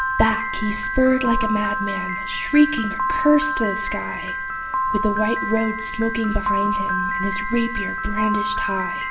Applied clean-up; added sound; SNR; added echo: none; Piano; 2 dB; reverberation time 1.9 s.